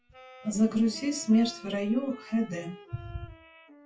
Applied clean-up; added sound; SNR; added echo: classical method WPE with log-MMSE.